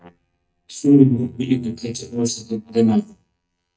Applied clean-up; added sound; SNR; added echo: neural mask model DeepFilterNet 3.